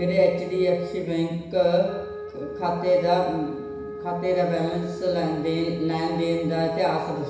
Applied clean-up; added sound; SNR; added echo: none; Wind instrument, woodwind instrument; 12 dB; reverberation time 1.0 s.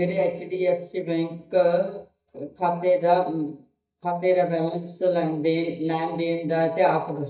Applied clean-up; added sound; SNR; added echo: neural mask model DeepFilterNet 3.